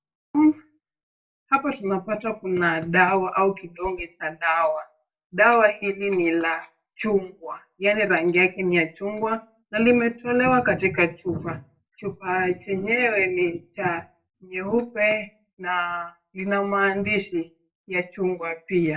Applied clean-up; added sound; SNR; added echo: none; Whoosh, swoosh, swish; 20 dB; reverberation time 0.2 s.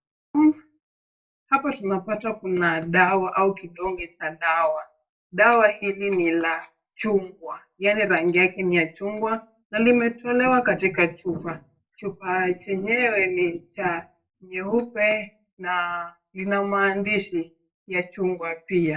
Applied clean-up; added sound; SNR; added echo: neural separator model SepFormer DNS4.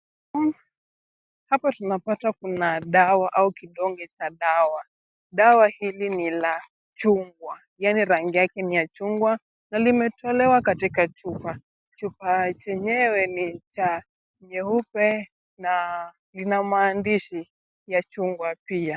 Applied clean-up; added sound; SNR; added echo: none; none; none; none.